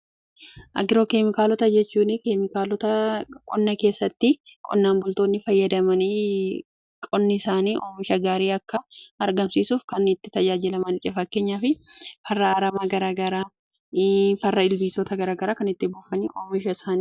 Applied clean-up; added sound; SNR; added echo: none; none; none; none.